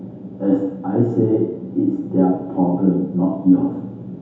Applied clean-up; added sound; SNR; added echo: none; none; none; reverberation time 0.8 s.